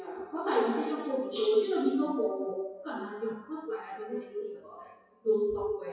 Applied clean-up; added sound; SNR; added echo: classical method WPE with log-MMSE.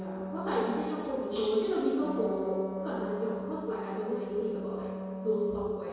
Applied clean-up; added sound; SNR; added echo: none; Wind instrument, woodwind instrument; 8 dB; reverberation time 2.2 s.